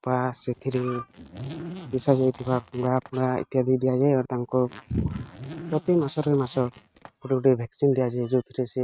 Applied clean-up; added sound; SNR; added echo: neural mask model RNNoise.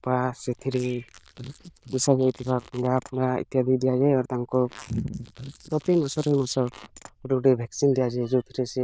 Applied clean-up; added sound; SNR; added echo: neural diffusion model UNIVERSE++.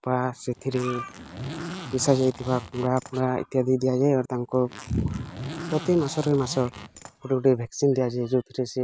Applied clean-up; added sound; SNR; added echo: none; Zipper (clothing); 14 dB; none.